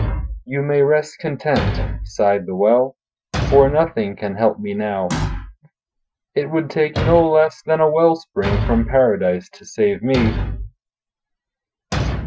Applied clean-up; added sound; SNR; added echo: classical method Wiener filter.